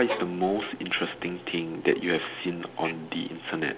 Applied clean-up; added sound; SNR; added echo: none; Bowed string instrument; 11 dB; none.